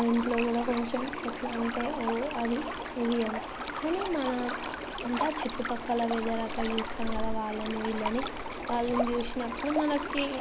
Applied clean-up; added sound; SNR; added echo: none; Stream; 4 dB; none.